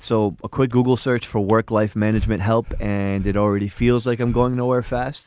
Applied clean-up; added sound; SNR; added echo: none; Breathing; 11 dB; none.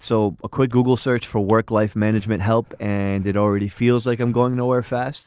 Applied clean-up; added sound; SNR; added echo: neural separator model SepFormer DNS4.